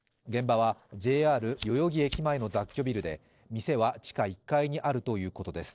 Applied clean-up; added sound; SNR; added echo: neural separator model SepFormer DNS4.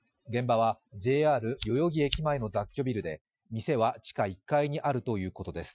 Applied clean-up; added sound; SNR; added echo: classical method Wiener filter.